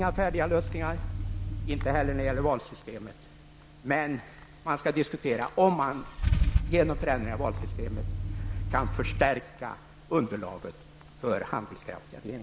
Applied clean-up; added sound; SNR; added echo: none; Idling / Engine starting / Car; 3 dB; none.